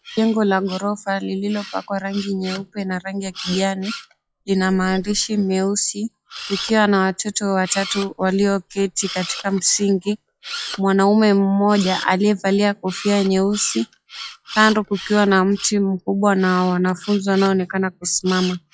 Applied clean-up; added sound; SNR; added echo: classical method log-MMSE.